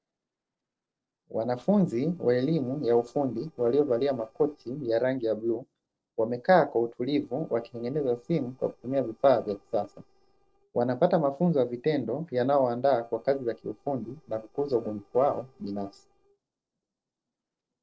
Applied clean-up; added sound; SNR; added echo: neural separator model SepFormer DNS4.